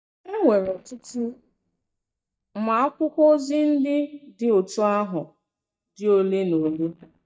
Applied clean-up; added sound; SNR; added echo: neural mask model DeepFilterNet 3.